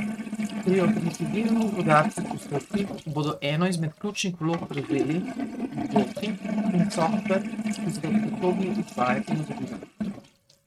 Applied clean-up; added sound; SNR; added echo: neural mask model RNNoise.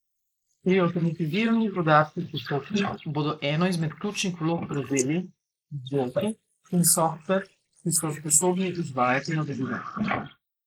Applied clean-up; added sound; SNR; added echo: neural mask model Resemble Enhance denoiser.